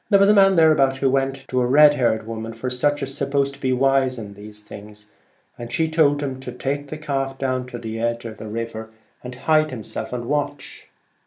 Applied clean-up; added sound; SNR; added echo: none; none; none; none.